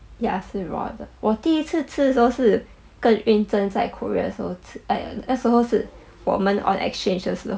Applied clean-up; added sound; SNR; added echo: none; none; none; none.